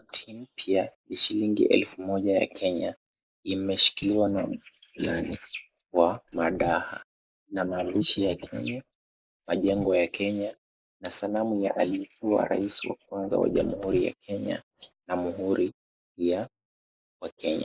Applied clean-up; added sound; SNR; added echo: neural mask model Resemble Enhance denoiser.